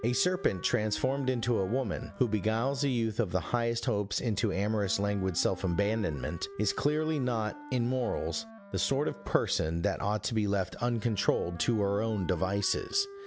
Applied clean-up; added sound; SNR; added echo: none; Wind instrument, woodwind instrument; 18 dB; none.